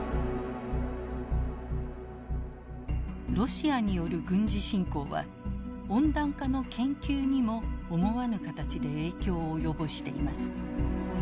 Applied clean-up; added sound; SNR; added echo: none; none; none; none.